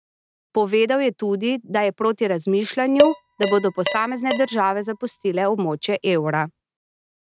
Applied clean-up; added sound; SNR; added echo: neural mask model RNNoise.